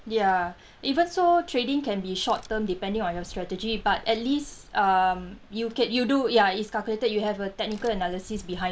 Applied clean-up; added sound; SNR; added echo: none; Crack; 18 dB; none.